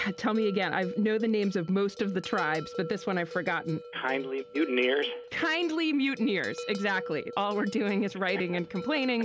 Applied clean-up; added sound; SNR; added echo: none; Bell; 13 dB; none.